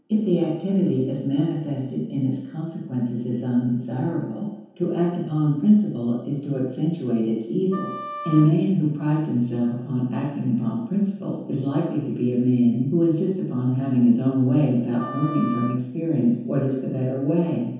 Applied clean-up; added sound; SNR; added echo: none; Wind instrument, woodwind instrument; 13 dB; reverberation time 0.9 s.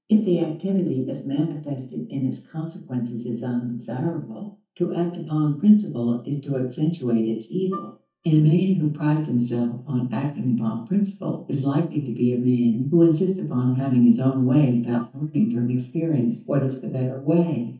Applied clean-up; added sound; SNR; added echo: neural mask model DeepFilterNet 3.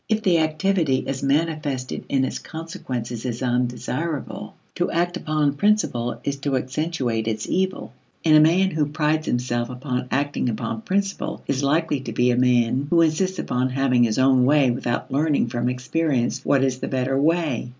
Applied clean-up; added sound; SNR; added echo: none; none; none; none.